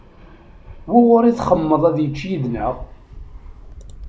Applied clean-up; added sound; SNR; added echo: none; Fixed-wing aircraft, airplane; 18 dB; none.